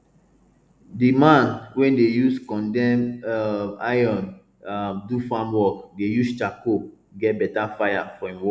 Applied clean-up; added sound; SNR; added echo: none; none; none; none.